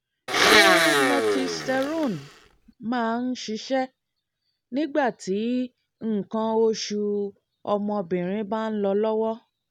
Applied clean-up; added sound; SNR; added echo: none; Domestic sounds, home sounds; -4 dB; none.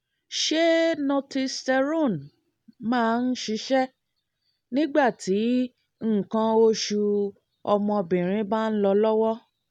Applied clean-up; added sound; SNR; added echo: none; none; none; none.